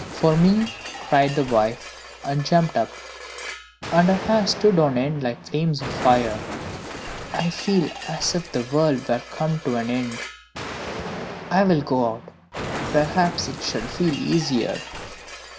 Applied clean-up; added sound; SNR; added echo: none; Explosion; 11 dB; none.